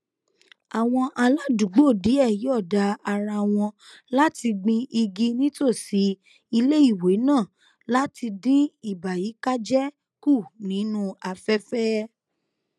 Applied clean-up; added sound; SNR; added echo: none; none; none; none.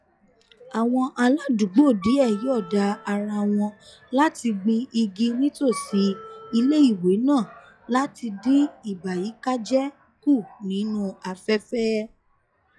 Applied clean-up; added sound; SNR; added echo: classical method log-MMSE.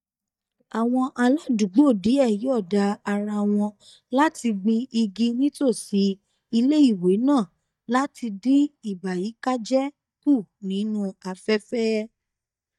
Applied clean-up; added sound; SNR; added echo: neural mask model DeepFilterNet 3.